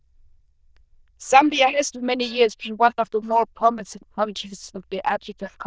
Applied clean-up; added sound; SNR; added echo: neural diffusion model UNIVERSE++.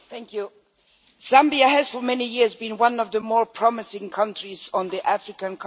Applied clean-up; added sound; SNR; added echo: none; none; none; none.